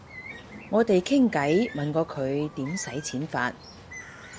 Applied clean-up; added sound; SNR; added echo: none; Bird; 17 dB; none.